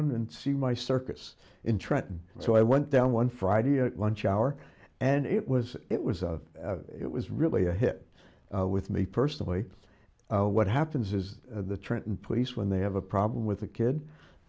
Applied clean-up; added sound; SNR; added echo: none; none; none; none.